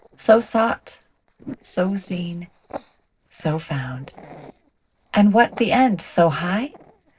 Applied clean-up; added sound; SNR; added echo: neural separator model SepFormer DNS4.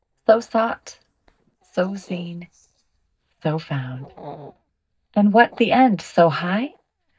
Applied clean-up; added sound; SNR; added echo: neural mask model DeepFilterNet 3.